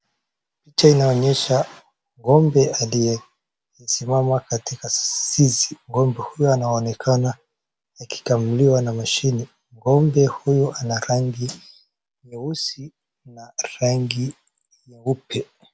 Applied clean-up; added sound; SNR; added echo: none; none; none; none.